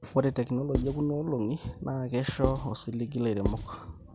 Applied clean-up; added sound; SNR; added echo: none; Writing; 4 dB; none.